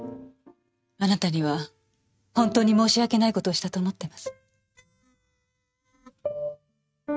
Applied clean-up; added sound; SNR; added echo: neural mask model RNNoise.